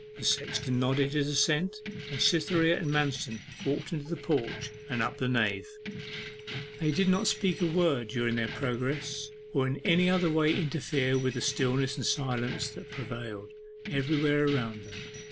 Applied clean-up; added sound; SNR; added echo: none; Telephone + Keys jangling; 12 dB; none.